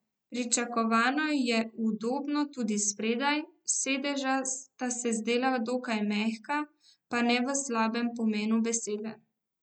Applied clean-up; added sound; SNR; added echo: none; none; none; none.